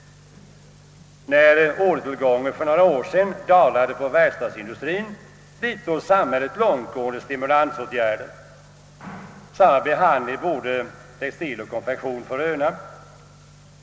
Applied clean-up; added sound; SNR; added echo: none; none; none; none.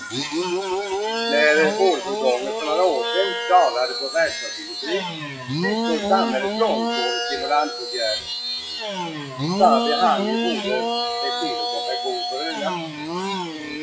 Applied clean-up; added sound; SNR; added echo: classical method WPE with log-MMSE.